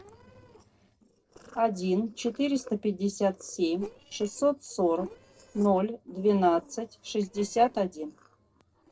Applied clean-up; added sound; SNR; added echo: neural separator model SepFormer DNS4.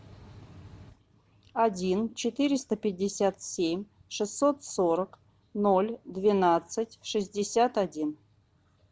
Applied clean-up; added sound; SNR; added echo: none; none; none; none.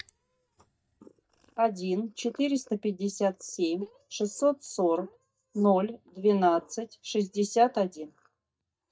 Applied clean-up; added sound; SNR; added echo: neural mask model DeepFilterNet 3.